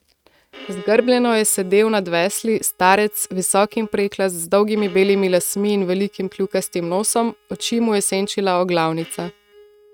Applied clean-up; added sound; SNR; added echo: neural mask model RNNoise.